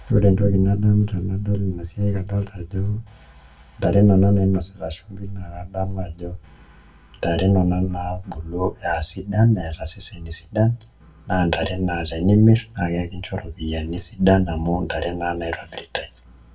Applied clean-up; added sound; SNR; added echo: none; none; none; reverberation time 0.1 s.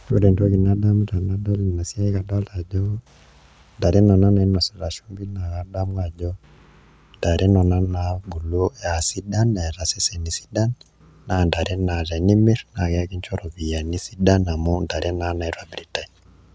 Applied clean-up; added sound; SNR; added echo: none; none; none; none.